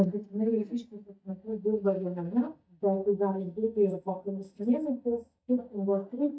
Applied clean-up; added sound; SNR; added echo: neural mask model DeepFilterNet 3.